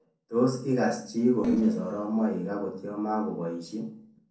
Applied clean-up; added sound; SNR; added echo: neural separator model SepFormer DNS4.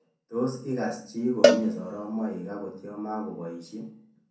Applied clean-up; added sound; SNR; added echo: none; Cowbell; -4 dB; reverberation time 0.6 s.